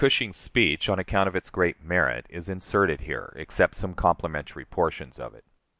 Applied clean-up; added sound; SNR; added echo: none; none; none; none.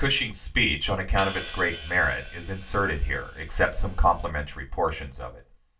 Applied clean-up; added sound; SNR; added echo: none; Hi-hat; 16 dB; reverberation time 0.2 s.